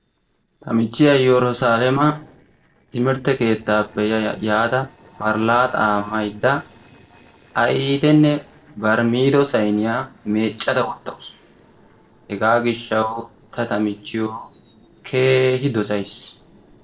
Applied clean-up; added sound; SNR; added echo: neural separator model SepFormer DNS4.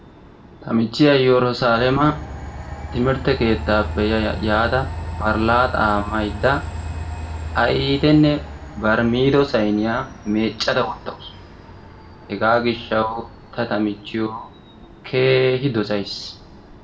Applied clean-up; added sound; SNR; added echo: none; Train; 12 dB; reverberation time 0.5 s.